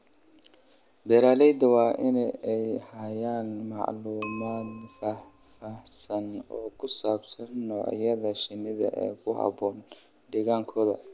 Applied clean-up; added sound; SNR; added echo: none; Bicycle; 19 dB; none.